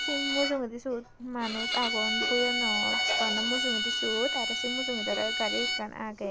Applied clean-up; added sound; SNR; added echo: none; Bowed string instrument; -2 dB; none.